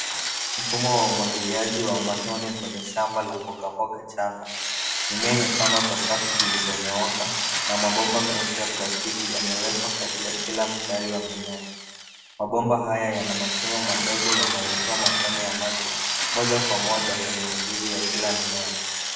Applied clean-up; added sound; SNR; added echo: none; Drill; -1 dB; reverberation time 1.1 s.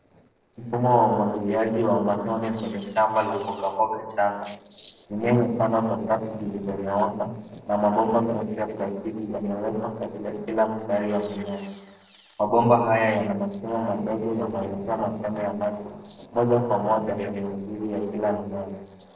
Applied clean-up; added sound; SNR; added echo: neural separator model SepFormer DNS4.